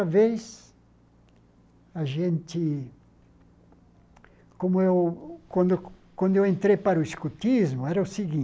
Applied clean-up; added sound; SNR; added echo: none; none; none; none.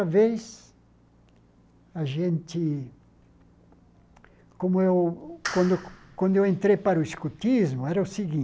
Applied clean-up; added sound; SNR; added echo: none; Clapping; 12 dB; none.